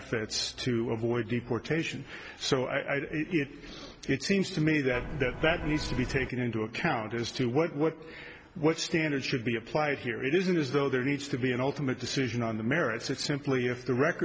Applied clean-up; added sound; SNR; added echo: none; Vehicle horn, car horn, honking; 8 dB; none.